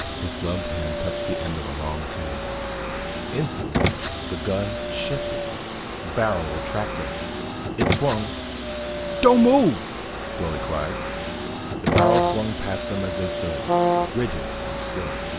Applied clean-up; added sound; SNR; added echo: none; Car + Brass instrument; 0 dB; none.